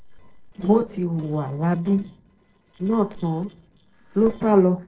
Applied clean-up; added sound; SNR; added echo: neural separator model SepFormer DNS4.